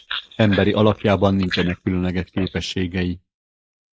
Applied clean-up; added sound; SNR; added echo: neural mask model Resemble Enhance denoiser.